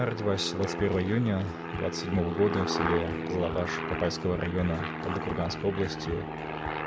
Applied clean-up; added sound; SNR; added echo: none; Aircraft; 4 dB; none.